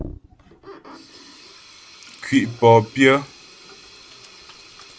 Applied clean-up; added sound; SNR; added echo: none; Sink (filling or washing); 19 dB; none.